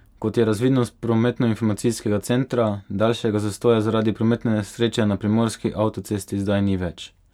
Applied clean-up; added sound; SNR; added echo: none; none; none; none.